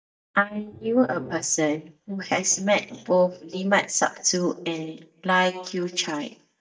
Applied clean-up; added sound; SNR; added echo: neural mask model DeepFilterNet 3.